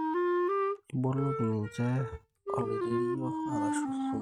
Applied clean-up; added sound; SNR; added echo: neural mask model RNNoise.